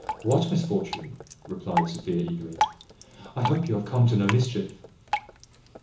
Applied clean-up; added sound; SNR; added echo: none; Drip; 7 dB; reverberation time 0.8 s.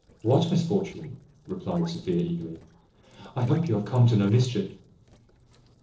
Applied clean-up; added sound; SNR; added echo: neural separator model SepFormer DNS4.